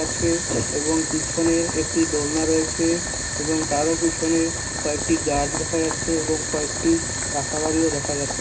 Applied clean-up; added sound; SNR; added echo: none; Boiling; 2 dB; reverberation time 0.2 s.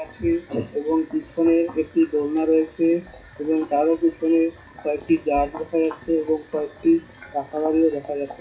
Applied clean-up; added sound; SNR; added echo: classical method WPE with log-MMSE.